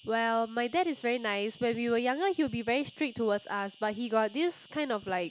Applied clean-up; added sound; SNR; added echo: none; Insect; 15 dB; none.